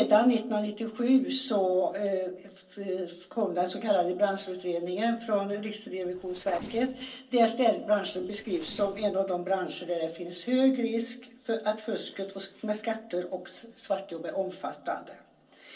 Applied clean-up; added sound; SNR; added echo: neural separator model SepFormer DNS4.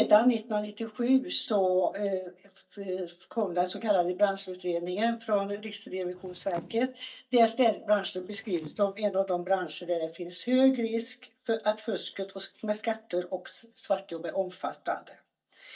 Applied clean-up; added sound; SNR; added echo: neural mask model DeepFilterNet 3.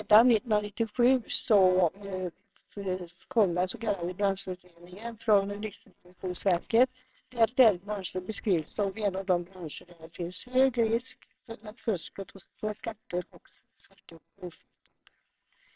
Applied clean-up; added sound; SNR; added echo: neural separator model SepFormer WHAMR!.